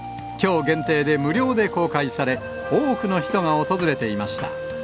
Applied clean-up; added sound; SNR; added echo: none; Wind instrument, woodwind instrument + Thump, thud; 18 dB; none.